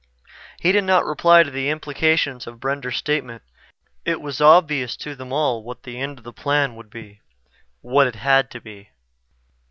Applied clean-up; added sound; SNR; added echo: none; none; none; none.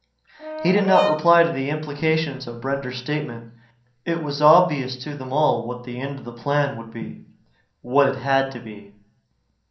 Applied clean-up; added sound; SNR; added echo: none; Brass instrument; 5 dB; reverberation time 0.6 s.